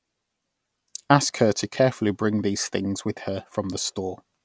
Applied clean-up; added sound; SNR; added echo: none; none; none; none.